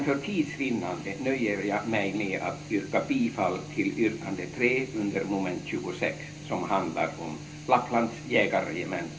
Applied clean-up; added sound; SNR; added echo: none; none; none; reverberation time 0.3 s.